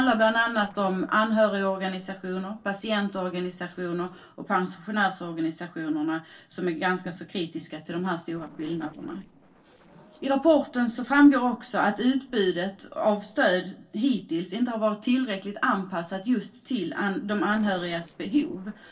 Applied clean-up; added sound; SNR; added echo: neural separator model SepFormer DNS4.